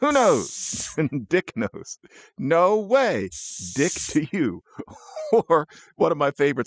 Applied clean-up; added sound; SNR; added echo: classical method spectral subtraction.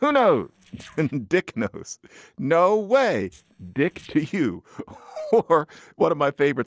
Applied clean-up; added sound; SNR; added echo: neural separator model SepFormer DNS4.